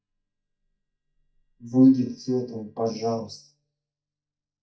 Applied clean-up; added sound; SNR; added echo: neural mask model DeepFilterNet 3.